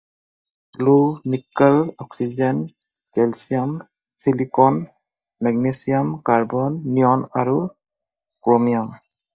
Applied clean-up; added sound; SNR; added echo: neural mask model DeepFilterNet 3.